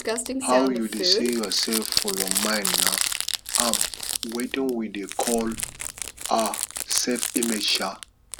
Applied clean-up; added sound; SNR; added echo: none; Crumpling, crinkling; 1 dB; none.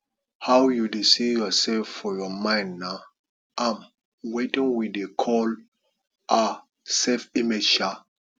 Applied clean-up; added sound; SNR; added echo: none; none; none; none.